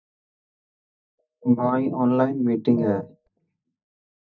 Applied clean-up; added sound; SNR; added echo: neural mask model DeepFilterNet 3.